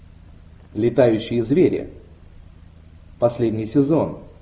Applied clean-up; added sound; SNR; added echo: none; none; none; none.